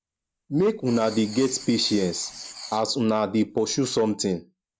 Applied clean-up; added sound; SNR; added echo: none; Writing; 18 dB; none.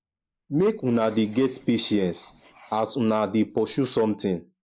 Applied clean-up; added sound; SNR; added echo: neural mask model Resemble Enhance denoiser.